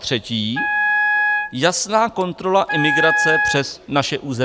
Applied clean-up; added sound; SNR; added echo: none; Wind instrument, woodwind instrument; 0 dB; none.